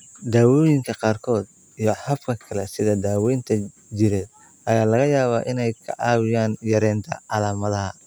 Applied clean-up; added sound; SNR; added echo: none; none; none; none.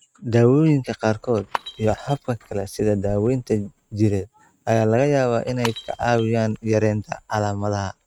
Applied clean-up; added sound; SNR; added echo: neural mask model RNNoise.